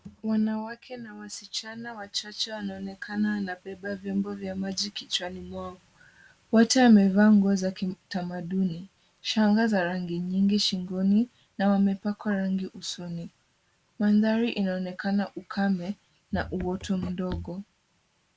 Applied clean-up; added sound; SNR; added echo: none; none; none; none.